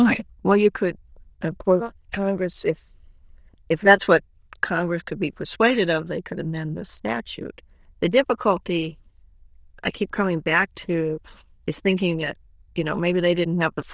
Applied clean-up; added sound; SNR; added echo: neural diffusion model UNIVERSE++.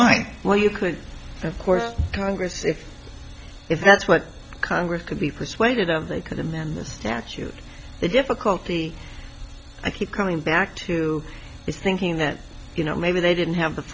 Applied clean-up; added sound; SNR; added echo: none; Brass instrument; 13 dB; none.